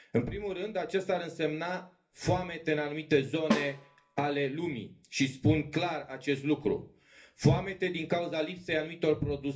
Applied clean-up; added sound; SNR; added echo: none; Snare drum; 5 dB; reverberation time 0.3 s.